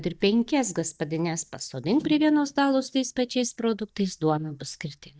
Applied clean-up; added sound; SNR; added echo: neural mask model DeepFilterNet 3.